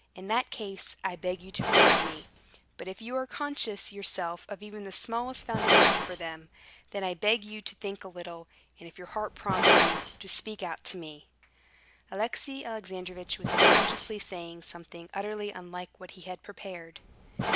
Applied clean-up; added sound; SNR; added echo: none; Glass; -4 dB; none.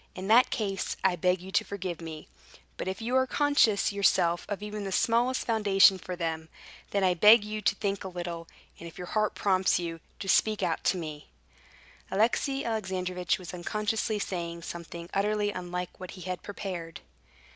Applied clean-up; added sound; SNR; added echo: none; none; none; none.